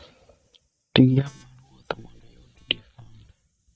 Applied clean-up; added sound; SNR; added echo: neural mask model DeepFilterNet 3.